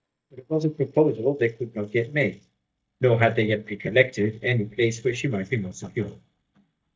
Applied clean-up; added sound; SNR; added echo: neural mask model DeepFilterNet 3.